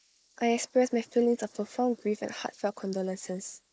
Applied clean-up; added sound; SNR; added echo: neural mask model Resemble Enhance denoiser.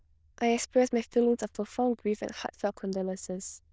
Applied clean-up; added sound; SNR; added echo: neural diffusion model UNIVERSE++.